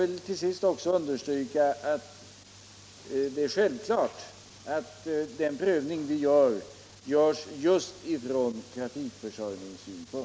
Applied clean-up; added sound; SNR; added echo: none; none; none; none.